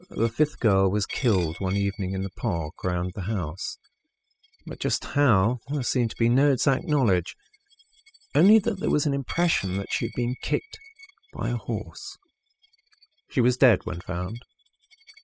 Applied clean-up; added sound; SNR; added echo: classical method spectral subtraction.